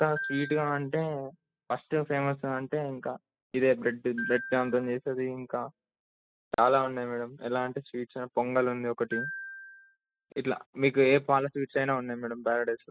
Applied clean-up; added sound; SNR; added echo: classical method spectral subtraction.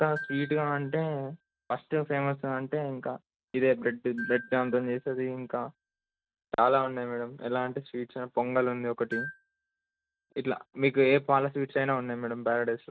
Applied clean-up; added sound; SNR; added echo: neural mask model RNNoise.